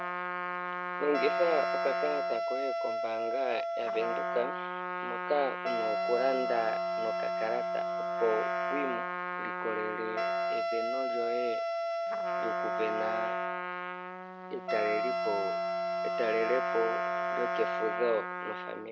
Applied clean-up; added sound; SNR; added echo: none; Wind instrument, woodwind instrument + Trumpet; -2 dB; none.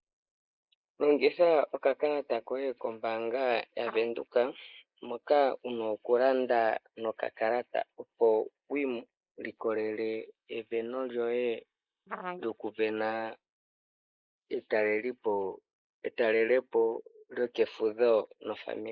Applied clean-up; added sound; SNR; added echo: neural mask model Resemble Enhance denoiser.